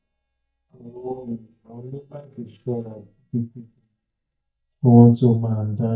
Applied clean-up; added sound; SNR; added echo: neural mask model DeepFilterNet 3.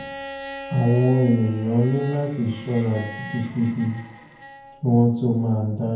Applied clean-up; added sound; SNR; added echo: none; Bowed string instrument; 17 dB; reverberation time 0.9 s.